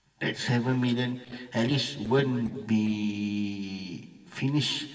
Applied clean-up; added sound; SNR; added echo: neural separator model SepFormer DNS4.